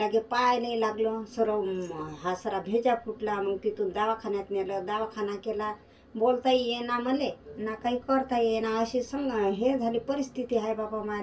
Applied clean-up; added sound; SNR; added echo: none; none; none; reverberation time 0.1 s.